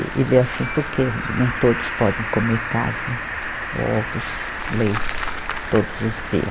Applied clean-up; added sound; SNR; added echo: none; Cricket; 5 dB; none.